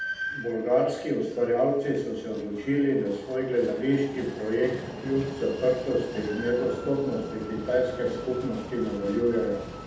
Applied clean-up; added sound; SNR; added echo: none; Train; 12 dB; reverberation time 0.8 s.